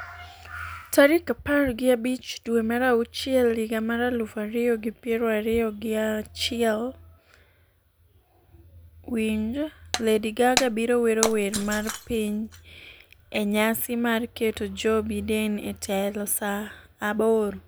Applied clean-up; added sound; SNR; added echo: none; Shatter; 8 dB; none.